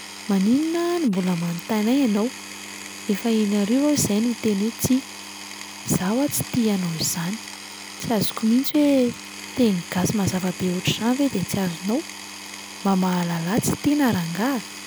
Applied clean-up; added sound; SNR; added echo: none; Power tool; 14 dB; none.